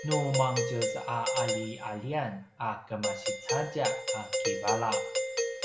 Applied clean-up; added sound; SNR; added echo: none; Doorbell; -1 dB; reverberation time 0.5 s.